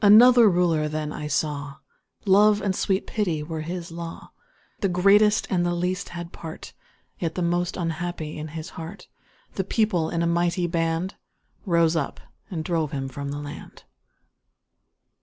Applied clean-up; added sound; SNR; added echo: none; none; none; none.